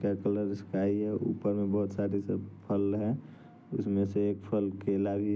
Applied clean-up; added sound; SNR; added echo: none; none; none; none.